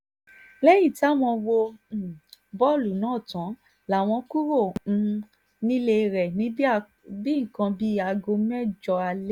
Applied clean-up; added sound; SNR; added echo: none; none; none; none.